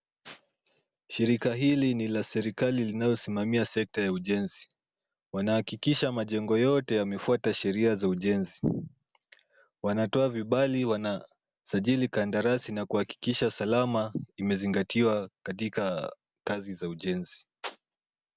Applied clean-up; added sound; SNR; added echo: none; none; none; none.